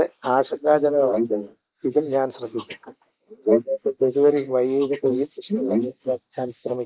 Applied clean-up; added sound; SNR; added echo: neural mask model Resemble Enhance denoiser.